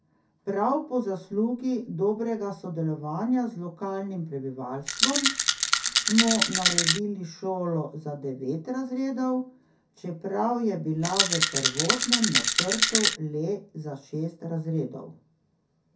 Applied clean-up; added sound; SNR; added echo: none; Rattle; -5 dB; reverberation time 0.3 s.